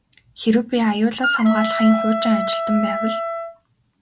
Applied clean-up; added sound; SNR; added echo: none; Wind instrument, woodwind instrument; 3 dB; none.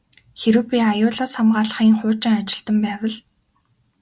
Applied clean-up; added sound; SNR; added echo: none; none; none; none.